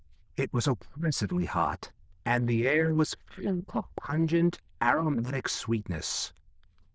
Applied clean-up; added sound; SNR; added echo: neural diffusion model UNIVERSE++.